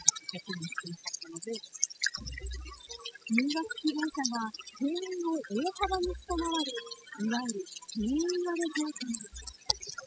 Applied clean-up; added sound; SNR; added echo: classical method spectral subtraction.